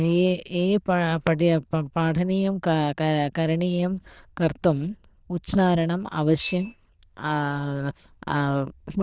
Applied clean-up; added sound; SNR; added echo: neural diffusion model UNIVERSE++.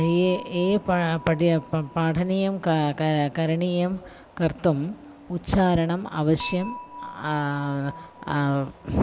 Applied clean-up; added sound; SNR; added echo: none; Dishes, pots, and pans / Chink, clink; 19 dB; none.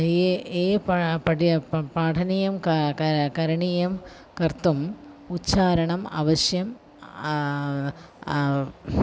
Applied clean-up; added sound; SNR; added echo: none; none; none; none.